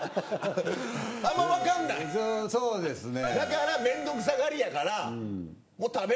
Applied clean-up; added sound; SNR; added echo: none; Wind instrument, woodwind instrument; 7 dB; none.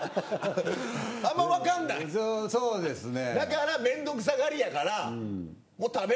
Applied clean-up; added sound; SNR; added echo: none; none; none; none.